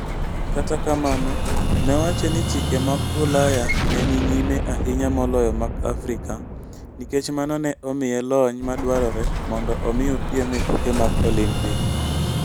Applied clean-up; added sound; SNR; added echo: none; Explosion; -1 dB; none.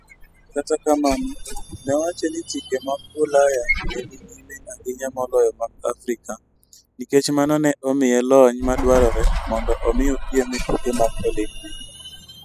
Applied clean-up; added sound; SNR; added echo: classical method spectral subtraction.